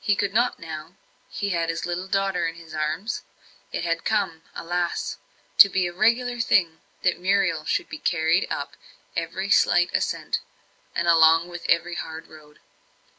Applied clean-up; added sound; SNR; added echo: none; none; none; none.